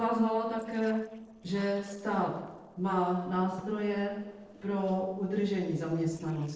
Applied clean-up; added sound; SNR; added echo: neural separator model SepFormer DNS4.